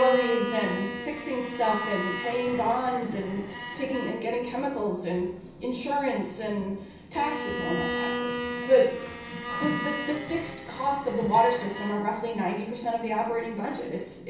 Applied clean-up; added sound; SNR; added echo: none; Bowed string instrument; 8 dB; reverberation time 0.6 s.